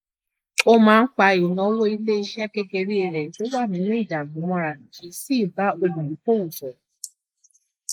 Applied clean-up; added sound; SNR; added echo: neural mask model Resemble Enhance denoiser.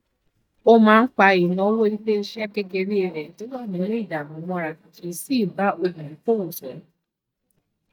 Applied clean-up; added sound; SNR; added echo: neural mask model DeepFilterNet 3.